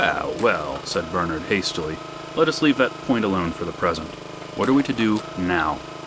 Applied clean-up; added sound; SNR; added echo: none; Engine; 12 dB; none.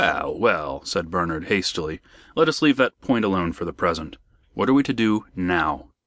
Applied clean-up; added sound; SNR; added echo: none; none; none; none.